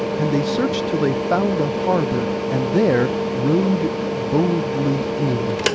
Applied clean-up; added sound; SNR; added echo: none; Mechanical fan; 0 dB; none.